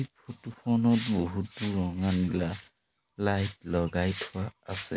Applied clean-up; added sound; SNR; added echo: none; none; none; none.